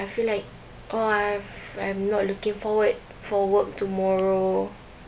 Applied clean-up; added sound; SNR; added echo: none; none; none; none.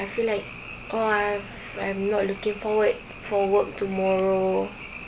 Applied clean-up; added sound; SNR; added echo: none; Frog; 16 dB; none.